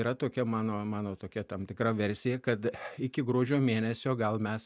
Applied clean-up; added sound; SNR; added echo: none; none; none; none.